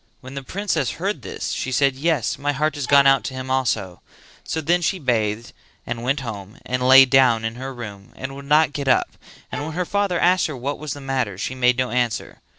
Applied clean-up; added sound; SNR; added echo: none; Bowed string instrument; 15 dB; none.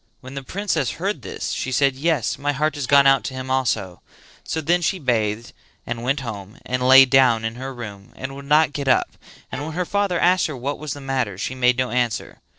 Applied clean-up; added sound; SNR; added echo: neural separator model SepFormer DNS4.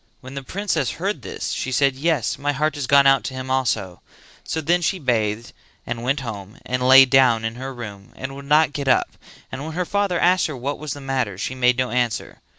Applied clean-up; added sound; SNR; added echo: none; none; none; none.